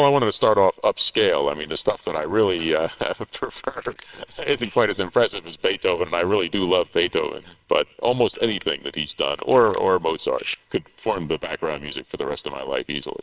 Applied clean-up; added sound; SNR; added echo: neural separator model SepFormer WHAMR!.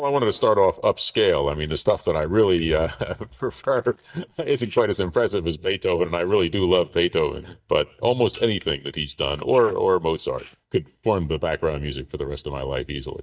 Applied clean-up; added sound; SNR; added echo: neural mask model DeepFilterNet 3.